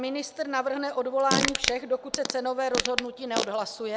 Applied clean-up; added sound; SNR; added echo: none; Fart; 2 dB; none.